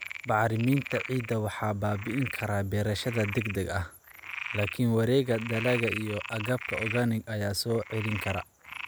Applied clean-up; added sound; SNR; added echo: none; Frog; 10 dB; none.